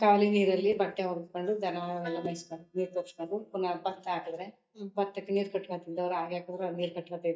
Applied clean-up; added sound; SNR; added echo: neural mask model DeepFilterNet 3.